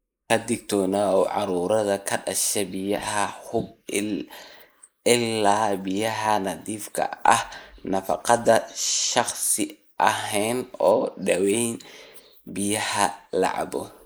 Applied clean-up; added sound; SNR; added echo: neural mask model Resemble Enhance denoiser.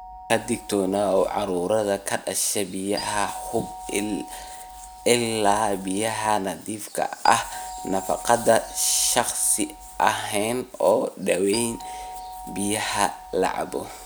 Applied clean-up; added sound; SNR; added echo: none; Doorbell; 16 dB; none.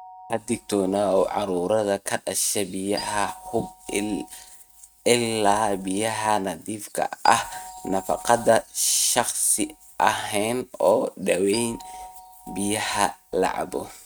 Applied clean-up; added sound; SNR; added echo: neural mask model RNNoise.